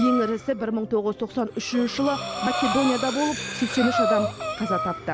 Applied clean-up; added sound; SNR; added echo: none; Breathing; 4 dB; none.